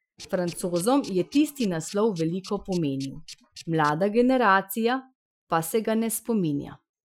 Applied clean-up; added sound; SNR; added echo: classical method Wiener filter.